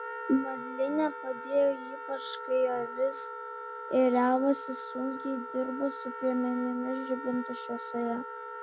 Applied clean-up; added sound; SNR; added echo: none; Wind instrument, woodwind instrument; 9 dB; none.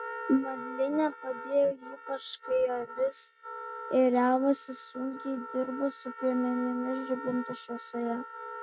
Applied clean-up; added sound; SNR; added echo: neural mask model RNNoise.